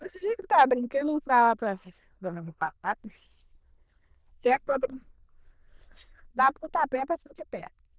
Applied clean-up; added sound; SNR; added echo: neural diffusion model UNIVERSE++.